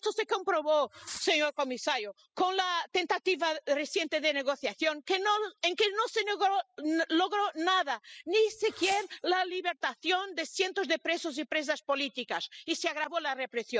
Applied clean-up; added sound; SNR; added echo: classical method spectral subtraction.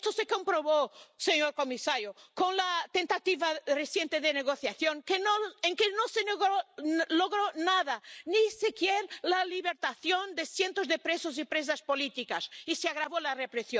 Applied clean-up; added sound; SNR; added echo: none; none; none; none.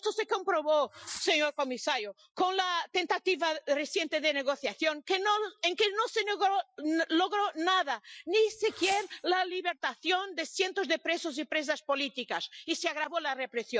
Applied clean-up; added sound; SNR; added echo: classical method Wiener filter.